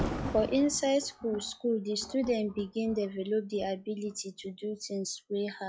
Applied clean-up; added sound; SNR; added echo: classical method log-MMSE.